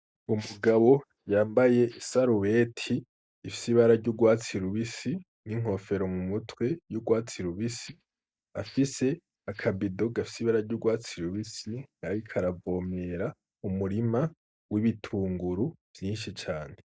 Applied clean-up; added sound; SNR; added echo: neural mask model DeepFilterNet 3.